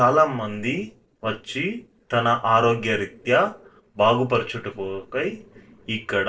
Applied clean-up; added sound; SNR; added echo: neural separator model SepFormer DNS4.